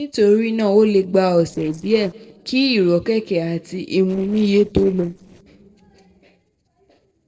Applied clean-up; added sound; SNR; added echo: neural separator model SepFormer DNS4.